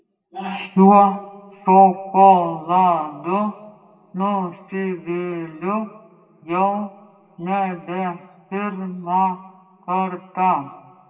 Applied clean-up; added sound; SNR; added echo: none; none; none; reverberation time 1.3 s.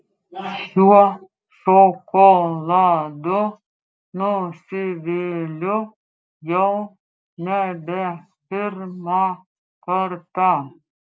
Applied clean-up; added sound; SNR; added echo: none; none; none; none.